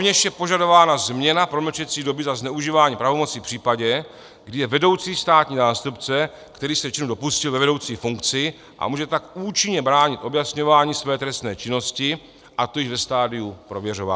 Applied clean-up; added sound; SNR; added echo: none; none; none; none.